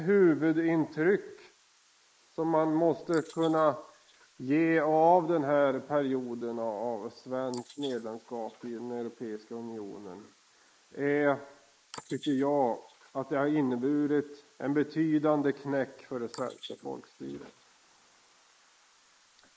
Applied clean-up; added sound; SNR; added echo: neural mask model Resemble Enhance denoiser.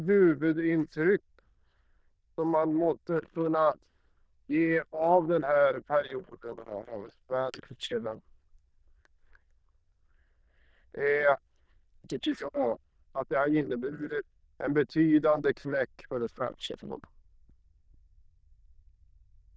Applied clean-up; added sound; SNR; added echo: neural diffusion model UNIVERSE++.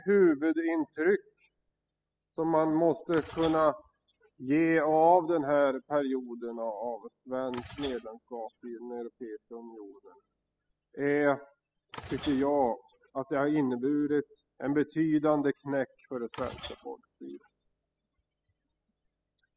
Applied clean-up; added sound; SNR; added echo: classical method spectral subtraction.